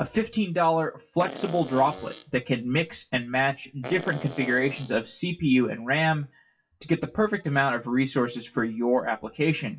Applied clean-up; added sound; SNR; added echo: classical method WPE with log-MMSE.